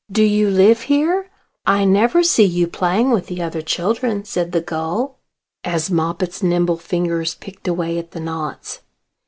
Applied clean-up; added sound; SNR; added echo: none; none; none; none.